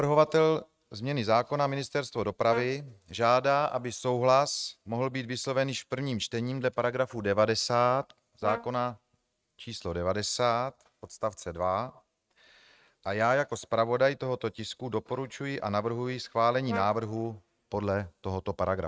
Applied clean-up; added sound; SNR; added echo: neural mask model RNNoise.